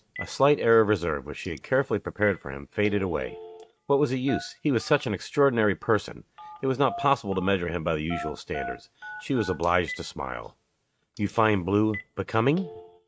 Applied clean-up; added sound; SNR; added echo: neural mask model RNNoise.